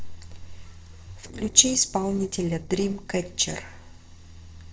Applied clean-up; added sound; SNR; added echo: neural separator model SepFormer DNS4.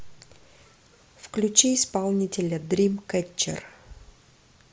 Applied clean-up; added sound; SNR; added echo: none; none; none; none.